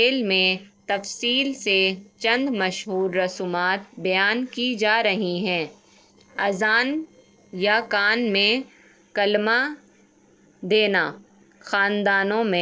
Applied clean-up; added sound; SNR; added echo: neural separator model SepFormer DNS4.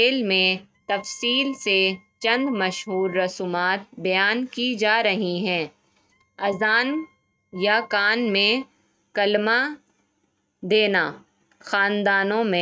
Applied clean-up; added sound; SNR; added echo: neural mask model RNNoise.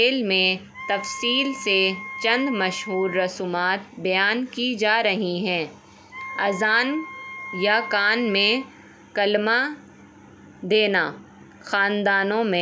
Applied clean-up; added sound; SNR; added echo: none; Wind instrument, woodwind instrument; 12 dB; none.